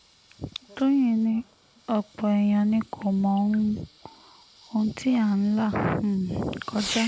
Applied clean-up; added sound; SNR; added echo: none; Fireworks; 15 dB; none.